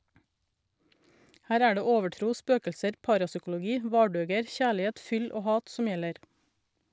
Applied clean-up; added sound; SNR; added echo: none; none; none; none.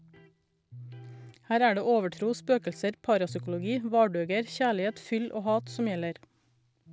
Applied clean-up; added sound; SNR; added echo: none; Electric guitar; 19 dB; none.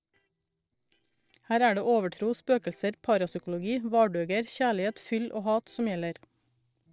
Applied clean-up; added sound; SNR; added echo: neural separator model SepFormer DNS4.